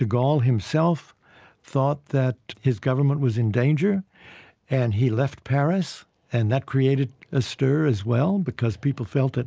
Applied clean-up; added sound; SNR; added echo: none; none; none; none.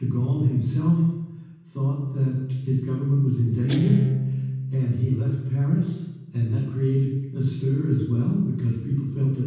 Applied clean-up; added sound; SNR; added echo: none; Guitar; 10 dB; reverberation time 1.2 s.